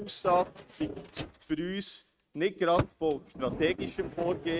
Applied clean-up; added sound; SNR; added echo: neural mask model RNNoise.